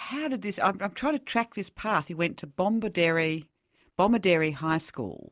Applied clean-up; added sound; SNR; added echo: none; none; none; none.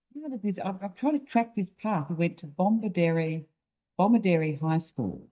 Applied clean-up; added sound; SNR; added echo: neural mask model DeepFilterNet 3.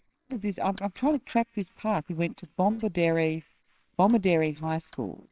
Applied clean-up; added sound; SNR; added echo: neural separator model SepFormer WHAMR!.